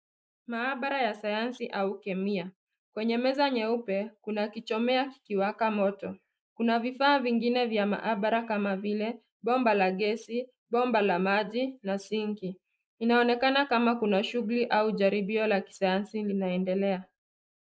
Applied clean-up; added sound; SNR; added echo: neural mask model Resemble Enhance denoiser.